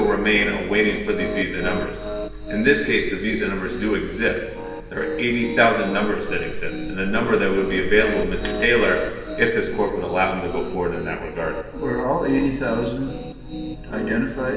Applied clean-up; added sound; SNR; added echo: none; Piano; 9 dB; reverberation time 1.4 s.